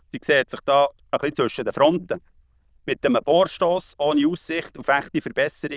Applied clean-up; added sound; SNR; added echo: neural diffusion model UNIVERSE++.